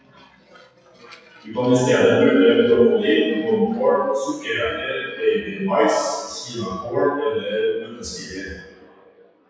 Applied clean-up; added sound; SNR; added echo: classical method WPE with log-MMSE.